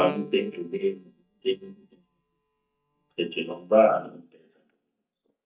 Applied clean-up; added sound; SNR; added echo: neural mask model DeepFilterNet 3.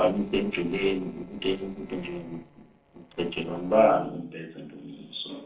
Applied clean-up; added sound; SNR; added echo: neural separator model SepFormer DNS4.